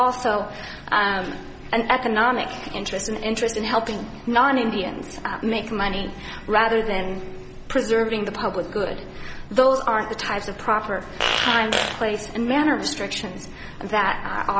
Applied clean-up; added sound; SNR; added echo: none; Fart; 2 dB; none.